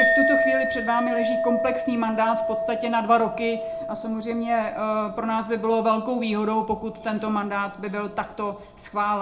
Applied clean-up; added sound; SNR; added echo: none; Chink, clink; 3 dB; reverberation time 0.4 s.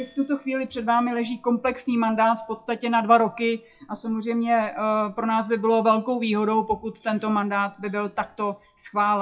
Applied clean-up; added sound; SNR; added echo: classical method WPE with log-MMSE.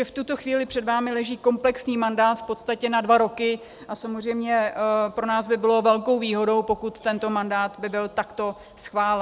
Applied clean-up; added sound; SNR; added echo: none; none; none; none.